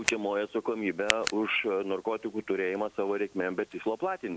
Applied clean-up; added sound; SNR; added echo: none; Tick; 9 dB; none.